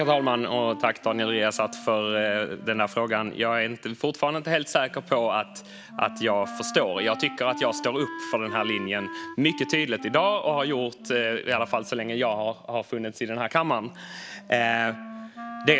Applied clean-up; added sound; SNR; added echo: none; Wind instrument, woodwind instrument; 15 dB; none.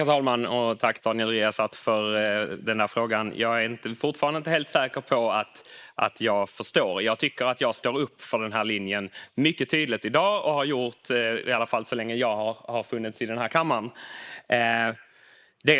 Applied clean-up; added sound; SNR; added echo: neural mask model Resemble Enhance denoiser.